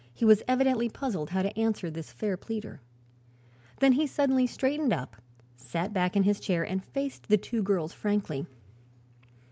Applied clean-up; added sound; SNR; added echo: none; none; none; none.